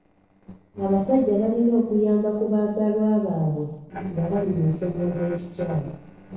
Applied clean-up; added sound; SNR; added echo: neural separator model SepFormer DNS4.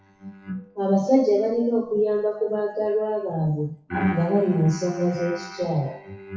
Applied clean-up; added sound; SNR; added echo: classical method WPE with log-MMSE.